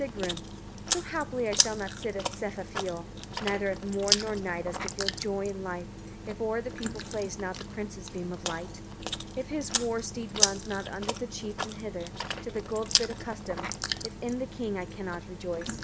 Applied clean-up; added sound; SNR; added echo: none; Chewing, mastication; 0 dB; none.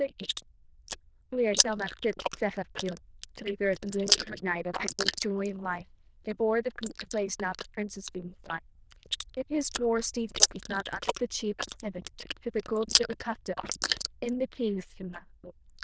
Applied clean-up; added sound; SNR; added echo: neural diffusion model UNIVERSE++.